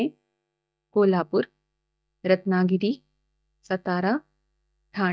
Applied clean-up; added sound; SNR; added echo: neural mask model DeepFilterNet 3.